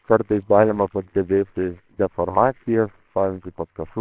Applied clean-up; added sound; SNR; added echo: neural separator model SepFormer WHAMR!.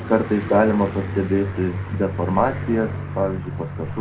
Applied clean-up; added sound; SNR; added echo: none; Aircraft; 6 dB; reverberation time 0.2 s.